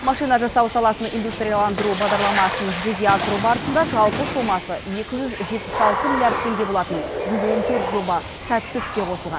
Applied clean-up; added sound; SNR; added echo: none; Water / Splash, splatter; 4 dB; none.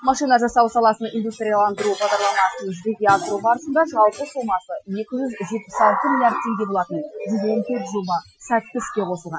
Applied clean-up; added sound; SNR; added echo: classical method Wiener filter.